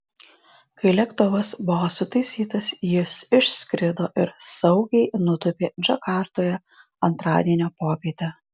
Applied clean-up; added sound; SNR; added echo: none; none; none; none.